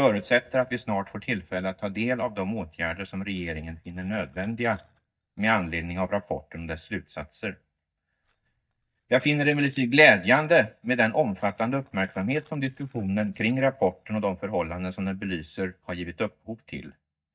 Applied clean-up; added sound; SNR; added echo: neural mask model DeepFilterNet 3.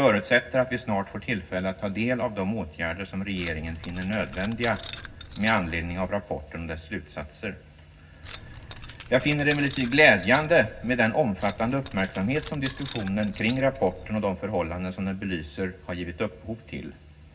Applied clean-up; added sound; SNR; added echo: none; Keys jangling; 15 dB; reverberation time 0.4 s.